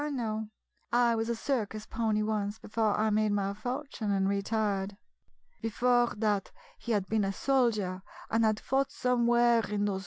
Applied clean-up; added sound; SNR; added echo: none; none; none; none.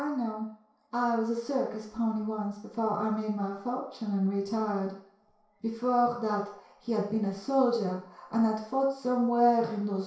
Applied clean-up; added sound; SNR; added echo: none; none; none; reverberation time 0.6 s.